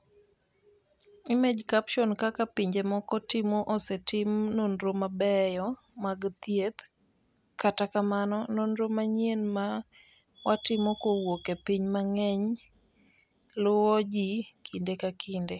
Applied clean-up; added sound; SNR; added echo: none; none; none; none.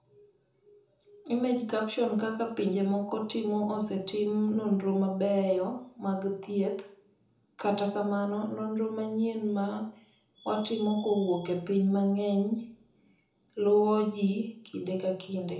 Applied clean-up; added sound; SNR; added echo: none; none; none; reverberation time 0.5 s.